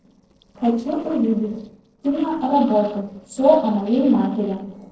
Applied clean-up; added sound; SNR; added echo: neural separator model SepFormer DNS4.